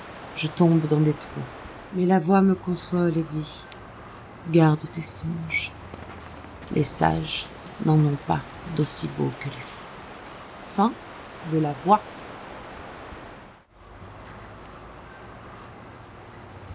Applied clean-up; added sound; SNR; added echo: none; Crow; 15 dB; none.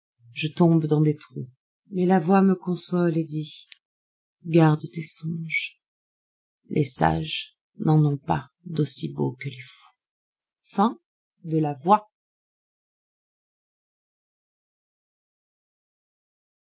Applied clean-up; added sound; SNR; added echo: none; none; none; none.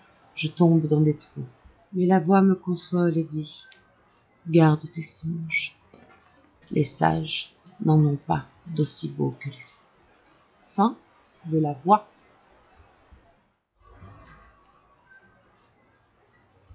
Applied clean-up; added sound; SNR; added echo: classical method log-MMSE.